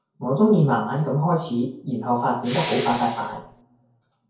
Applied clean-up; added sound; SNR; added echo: none; Respiratory sounds; 5 dB; reverberation time 0.6 s.